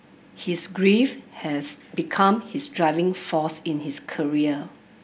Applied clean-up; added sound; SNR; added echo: none; none; none; none.